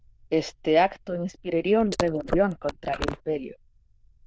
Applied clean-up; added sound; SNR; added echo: neural diffusion model UNIVERSE++.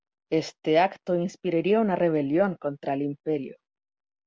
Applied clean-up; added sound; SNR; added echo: none; none; none; none.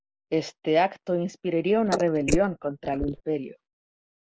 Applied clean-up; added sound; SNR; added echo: neural mask model Resemble Enhance denoiser.